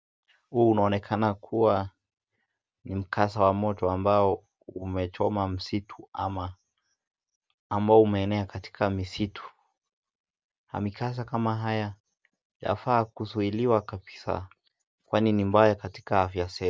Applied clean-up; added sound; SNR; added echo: none; none; none; none.